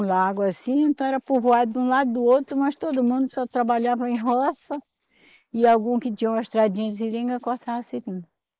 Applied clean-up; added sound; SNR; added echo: neural mask model Resemble Enhance denoiser.